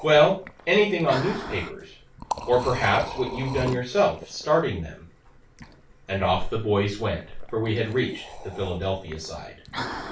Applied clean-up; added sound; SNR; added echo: none; Liquid; 13 dB; reverberation time 0.3 s.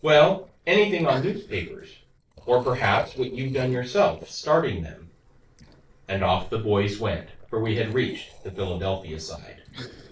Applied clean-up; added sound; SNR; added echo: neural separator model SepFormer DNS4.